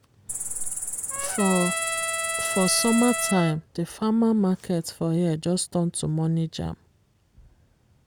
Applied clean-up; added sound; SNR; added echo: none; Trumpet + Cricket; 3 dB; none.